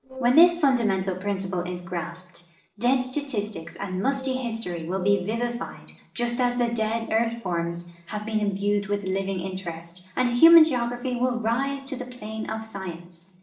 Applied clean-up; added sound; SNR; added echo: neural separator model SepFormer DNS4.